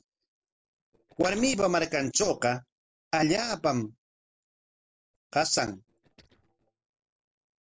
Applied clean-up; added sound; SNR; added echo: neural separator model SepFormer DNS4.